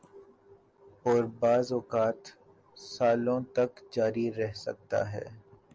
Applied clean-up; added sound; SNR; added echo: none; none; none; none.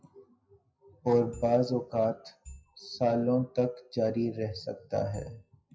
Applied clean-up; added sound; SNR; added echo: classical method WPE with log-MMSE.